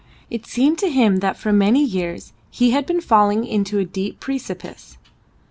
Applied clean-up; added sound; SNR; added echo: none; none; none; none.